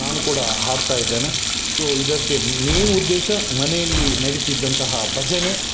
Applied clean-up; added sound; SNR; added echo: none; Sink (filling or washing) + Gunshot, gunfire; -2 dB; none.